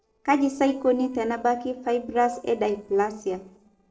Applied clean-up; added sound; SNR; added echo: neural separator model SepFormer DNS4.